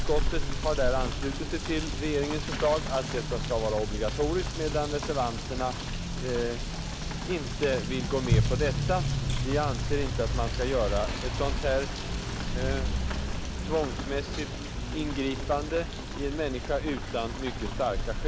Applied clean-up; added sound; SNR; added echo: none; Motor vehicle (road) / Rain; -1 dB; none.